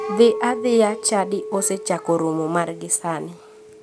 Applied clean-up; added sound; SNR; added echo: none; Chink, clink; 11 dB; none.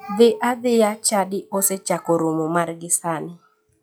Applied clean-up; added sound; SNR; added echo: classical method log-MMSE.